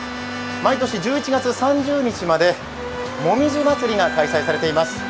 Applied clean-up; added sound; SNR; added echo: none; Bowed string instrument; 13 dB; none.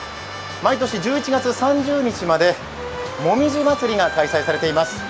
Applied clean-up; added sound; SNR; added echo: none; none; none; none.